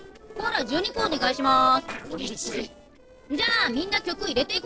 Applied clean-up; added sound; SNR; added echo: neural separator model SepFormer DNS4.